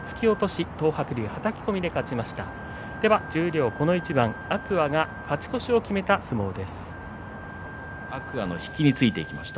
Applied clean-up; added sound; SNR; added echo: none; Wind instrument, woodwind instrument; 17 dB; none.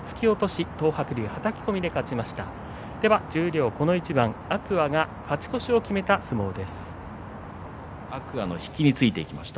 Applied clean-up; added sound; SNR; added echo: none; none; none; none.